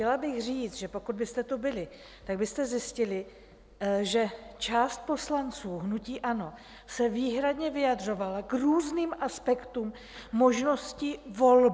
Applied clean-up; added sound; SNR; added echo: none; none; none; none.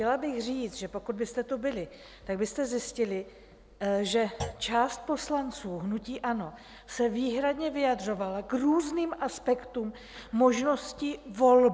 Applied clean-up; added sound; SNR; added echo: none; Thump, thud; 14 dB; none.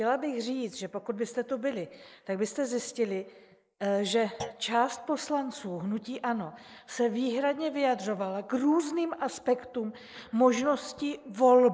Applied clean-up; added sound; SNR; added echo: neural mask model Resemble Enhance denoiser.